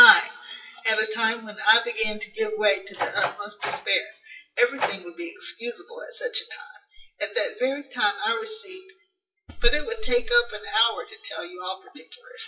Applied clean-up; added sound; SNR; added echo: classical method WPE with log-MMSE.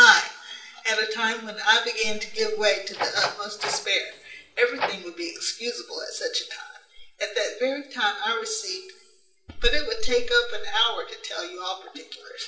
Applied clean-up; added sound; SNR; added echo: none; Door; 10 dB; reverberation time 1.7 s.